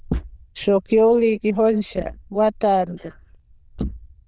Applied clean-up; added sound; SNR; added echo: neural diffusion model UNIVERSE++.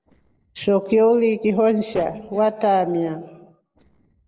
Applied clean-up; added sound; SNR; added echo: neural separator model SepFormer DNS4.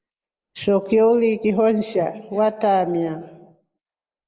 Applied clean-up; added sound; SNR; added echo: neural mask model Resemble Enhance denoiser.